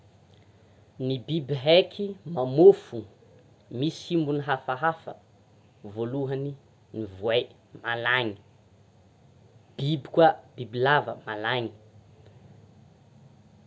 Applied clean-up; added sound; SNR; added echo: none; none; none; none.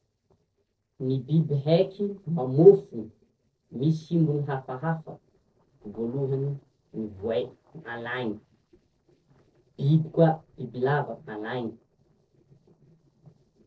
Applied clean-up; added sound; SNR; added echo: neural separator model SepFormer DNS4.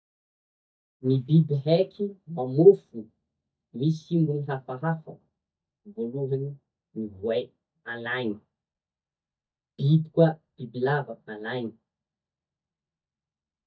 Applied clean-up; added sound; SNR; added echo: neural mask model DeepFilterNet 3.